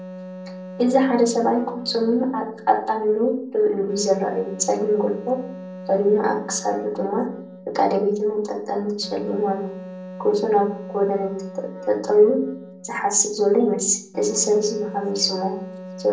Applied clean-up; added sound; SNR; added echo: none; Wind instrument, woodwind instrument; 15 dB; reverberation time 0.6 s.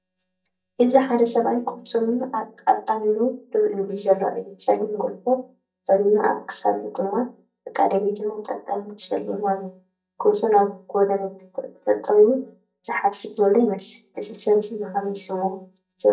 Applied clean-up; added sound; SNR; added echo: neural mask model DeepFilterNet 3.